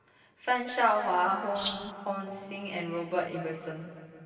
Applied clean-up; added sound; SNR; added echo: none; Rattle (instrument); -3 dB; reverberation time 2.5 s.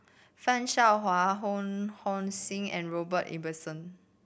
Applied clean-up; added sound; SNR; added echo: none; none; none; none.